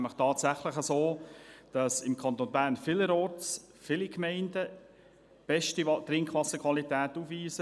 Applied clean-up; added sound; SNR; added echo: none; none; none; none.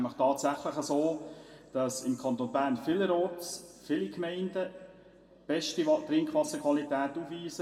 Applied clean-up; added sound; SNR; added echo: none; none; none; reverberation time 1.2 s.